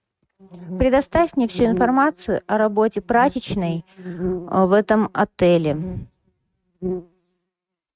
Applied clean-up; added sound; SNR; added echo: neural mask model RNNoise.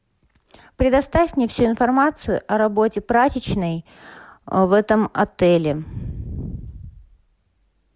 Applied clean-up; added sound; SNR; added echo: none; none; none; none.